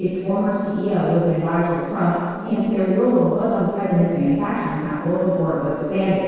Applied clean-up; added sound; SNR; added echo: neural separator model SepFormer DNS4.